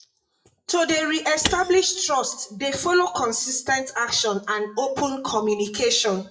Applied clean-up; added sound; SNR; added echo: classical method WPE with log-MMSE.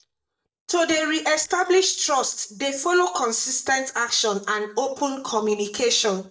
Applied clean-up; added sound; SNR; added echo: neural mask model DeepFilterNet 3.